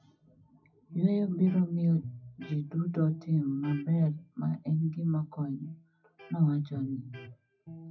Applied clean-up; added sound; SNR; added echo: classical method WPE with log-MMSE.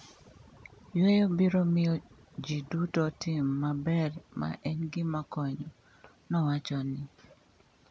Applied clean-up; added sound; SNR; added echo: none; none; none; none.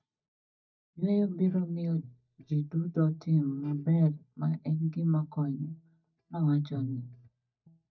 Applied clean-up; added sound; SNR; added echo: neural mask model DeepFilterNet 3.